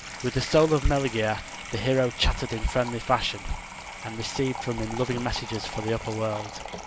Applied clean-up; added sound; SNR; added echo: none; Sink (filling or washing) / Water tap, faucet; 10 dB; none.